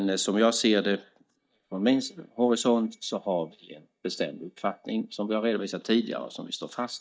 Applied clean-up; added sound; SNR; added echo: neural mask model DeepFilterNet 3.